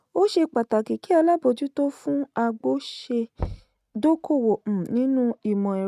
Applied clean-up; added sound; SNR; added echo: neural mask model RNNoise.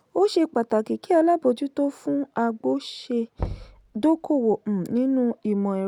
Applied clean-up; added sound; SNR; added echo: none; Knock / Wood; 15 dB; none.